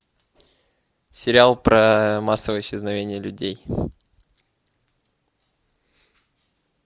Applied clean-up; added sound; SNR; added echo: none; none; none; none.